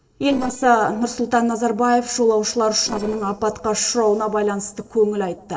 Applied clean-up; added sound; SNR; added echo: neural separator model SepFormer DNS4.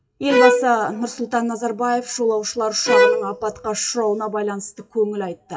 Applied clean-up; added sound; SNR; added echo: classical method WPE with log-MMSE.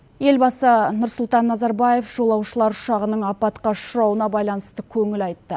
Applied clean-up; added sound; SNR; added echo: none; none; none; none.